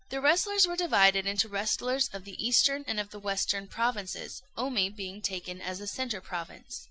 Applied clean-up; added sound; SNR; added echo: none; none; none; none.